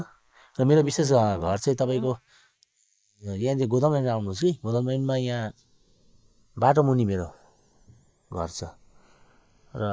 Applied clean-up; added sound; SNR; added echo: neural mask model Resemble Enhance denoiser.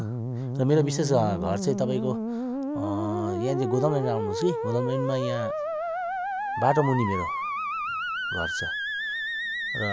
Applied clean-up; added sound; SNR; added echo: none; Musical instrument; 1 dB; none.